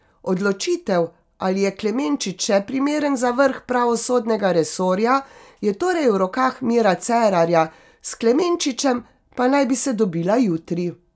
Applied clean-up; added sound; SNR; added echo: none; none; none; none.